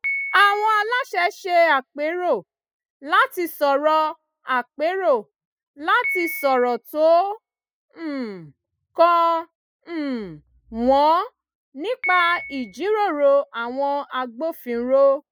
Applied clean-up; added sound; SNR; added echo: classical method spectral subtraction.